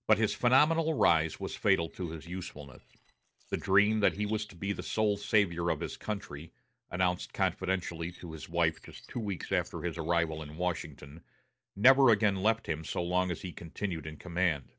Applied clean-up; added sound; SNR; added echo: neural separator model SepFormer DNS4.